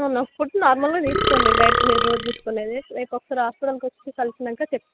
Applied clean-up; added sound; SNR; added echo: none; Burping, eructation; -3 dB; none.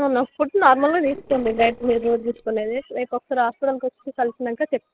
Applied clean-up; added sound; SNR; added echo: neural separator model SepFormer DNS4.